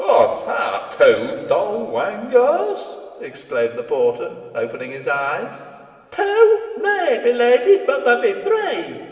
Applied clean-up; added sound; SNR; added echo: none; none; none; reverberation time 2.0 s.